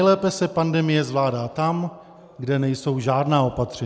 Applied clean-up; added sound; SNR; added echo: none; none; none; none.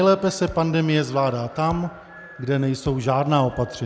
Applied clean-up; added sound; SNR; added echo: none; Thump, thud + Wind; 20 dB; none.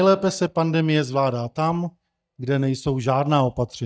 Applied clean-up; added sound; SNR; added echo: neural mask model DeepFilterNet 3.